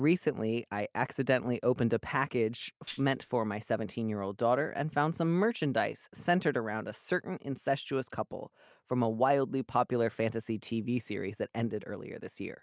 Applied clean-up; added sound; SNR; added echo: neural mask model Resemble Enhance denoiser.